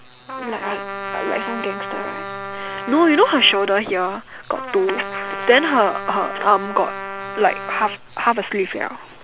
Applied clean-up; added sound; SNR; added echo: none; Trumpet; 9 dB; none.